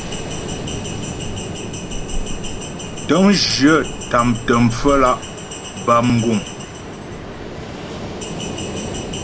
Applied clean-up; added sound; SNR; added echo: none; Ocean + Bell; 6 dB; none.